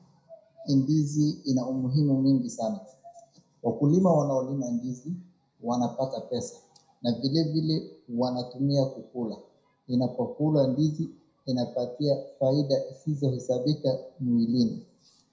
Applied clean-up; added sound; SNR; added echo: none; none; none; reverberation time 0.5 s.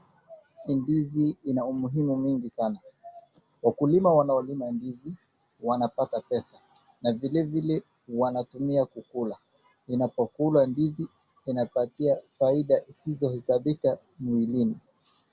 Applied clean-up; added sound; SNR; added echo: none; none; none; none.